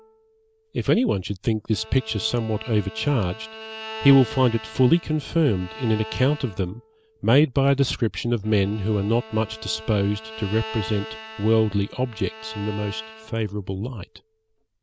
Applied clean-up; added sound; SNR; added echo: none; Bowed string instrument; 17 dB; none.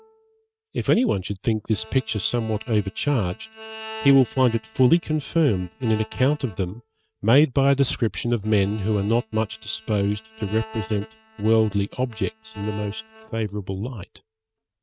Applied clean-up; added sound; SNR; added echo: neural mask model RNNoise.